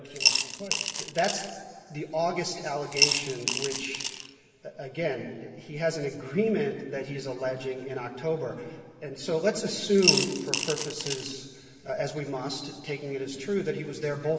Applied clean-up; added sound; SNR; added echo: none; Coin (dropping) / Glass; -2 dB; reverberation time 1.9 s.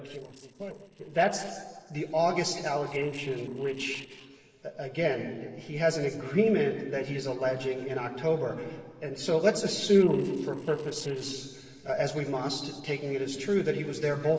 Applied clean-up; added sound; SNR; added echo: neural separator model SepFormer DNS4.